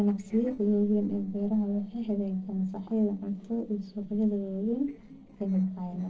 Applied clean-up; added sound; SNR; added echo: neural separator model SepFormer DNS4.